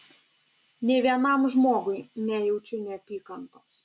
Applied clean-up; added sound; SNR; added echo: none; none; none; none.